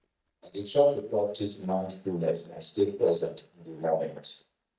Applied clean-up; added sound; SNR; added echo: neural mask model DeepFilterNet 3.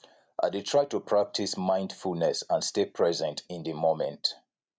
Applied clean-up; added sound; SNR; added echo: none; none; none; none.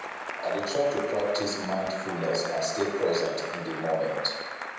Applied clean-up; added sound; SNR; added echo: none; Applause / Cheering; 7 dB; reverberation time 1.1 s.